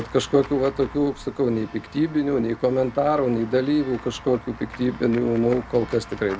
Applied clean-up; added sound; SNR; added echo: none; Walk, footsteps / Run / Bell; 18 dB; none.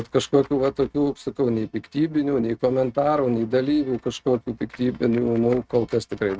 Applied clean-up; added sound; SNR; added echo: neural mask model RNNoise.